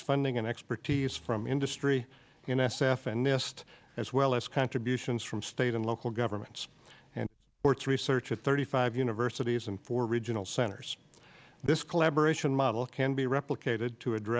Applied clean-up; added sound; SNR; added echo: none; none; none; none.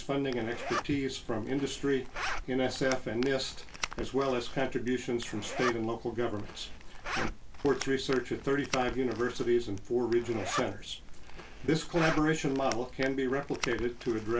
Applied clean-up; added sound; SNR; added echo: none; Zipper (clothing); 7 dB; reverberation time 0.2 s.